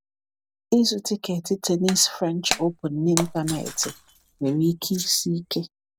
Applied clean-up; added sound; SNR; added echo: none; Shatter; 10 dB; none.